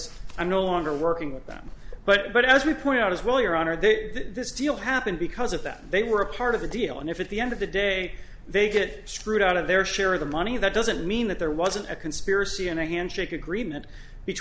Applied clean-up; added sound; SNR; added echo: none; none; none; none.